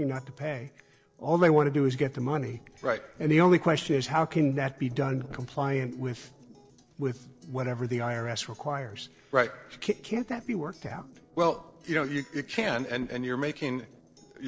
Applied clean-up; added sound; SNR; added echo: neural separator model SepFormer DNS4.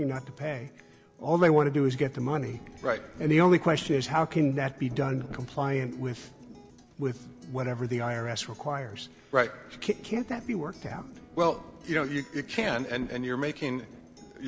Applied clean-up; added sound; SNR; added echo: none; Rain + Acoustic guitar; 19 dB; none.